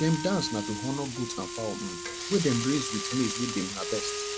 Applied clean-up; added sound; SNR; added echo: none; Frying (food) + Wind instrument, woodwind instrument; 5 dB; none.